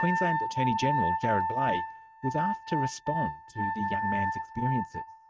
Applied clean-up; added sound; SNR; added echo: neural mask model RNNoise.